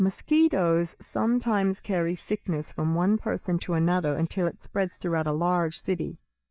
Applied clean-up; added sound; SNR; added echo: neural mask model DeepFilterNet 3.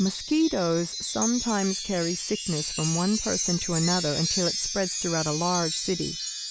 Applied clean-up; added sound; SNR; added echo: none; Wind chime; 4 dB; none.